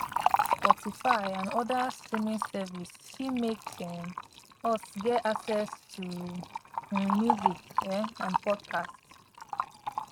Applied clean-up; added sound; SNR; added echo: neural mask model RNNoise.